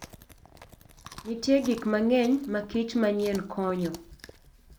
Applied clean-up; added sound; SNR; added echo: none; Chewing, mastication; 20 dB; none.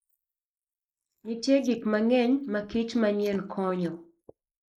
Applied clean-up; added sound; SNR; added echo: neural mask model Resemble Enhance denoiser.